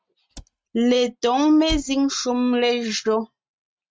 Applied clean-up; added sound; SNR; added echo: neural mask model RNNoise.